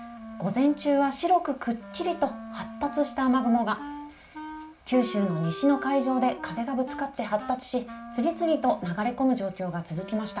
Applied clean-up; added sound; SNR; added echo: none; Wind instrument, woodwind instrument; 14 dB; reverberation time 0.3 s.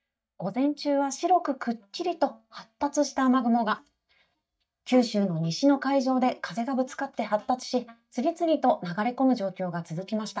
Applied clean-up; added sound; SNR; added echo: neural mask model DeepFilterNet 3.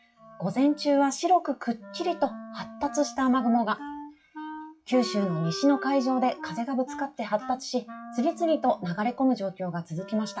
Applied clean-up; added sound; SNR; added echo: classical method WPE with log-MMSE.